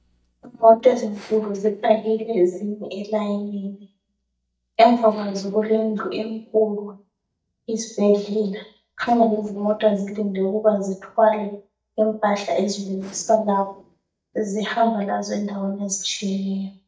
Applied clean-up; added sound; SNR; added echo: neural mask model DeepFilterNet 3.